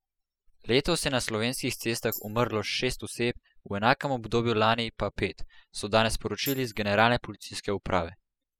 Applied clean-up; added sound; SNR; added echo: classical method spectral subtraction.